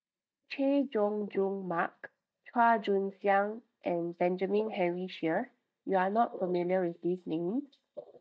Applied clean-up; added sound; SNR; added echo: neural mask model DeepFilterNet 3.